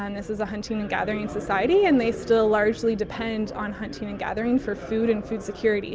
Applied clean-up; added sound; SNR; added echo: none; none; none; none.